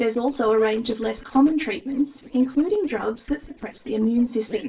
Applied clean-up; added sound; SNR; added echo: neural separator model SepFormer DNS4.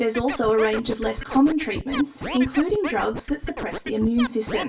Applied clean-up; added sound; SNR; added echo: none; Scratching (performance technique); 10 dB; reverberation time 0.2 s.